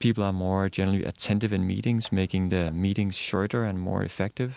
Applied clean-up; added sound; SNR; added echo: none; none; none; none.